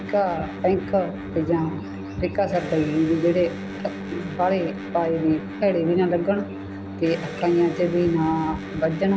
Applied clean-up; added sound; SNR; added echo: none; Electric guitar; 10 dB; none.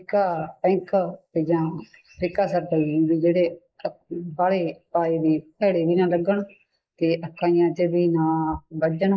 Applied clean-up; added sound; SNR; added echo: neural mask model Resemble Enhance denoiser.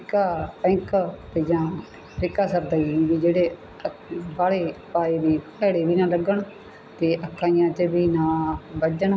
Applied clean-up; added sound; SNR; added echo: none; none; none; none.